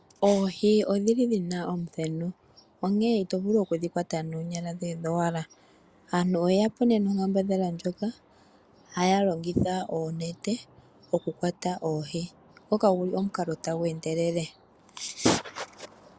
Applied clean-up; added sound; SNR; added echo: none; none; none; none.